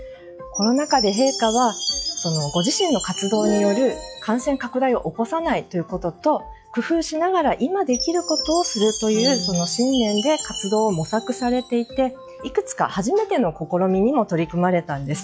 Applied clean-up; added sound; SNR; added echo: classical method log-MMSE.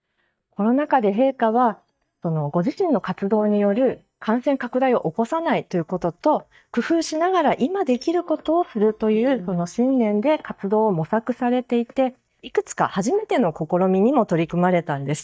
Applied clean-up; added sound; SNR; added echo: neural mask model DeepFilterNet 3.